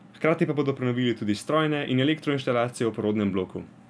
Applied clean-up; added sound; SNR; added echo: none; none; none; none.